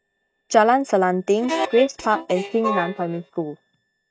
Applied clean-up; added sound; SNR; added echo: neural mask model DeepFilterNet 3.